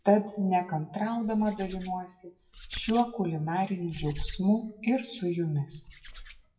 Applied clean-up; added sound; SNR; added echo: classical method WPE with log-MMSE.